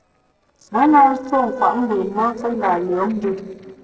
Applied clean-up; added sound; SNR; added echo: neural separator model SepFormer DNS4.